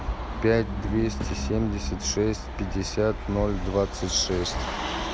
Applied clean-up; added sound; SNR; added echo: none; Thump, thud; 20 dB; none.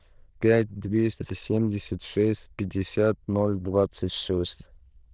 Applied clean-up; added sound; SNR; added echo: neural diffusion model UNIVERSE++.